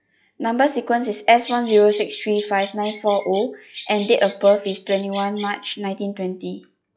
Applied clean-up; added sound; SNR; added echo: classical method log-MMSE.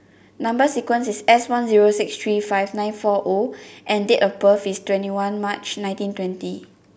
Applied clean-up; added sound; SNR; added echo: none; none; none; none.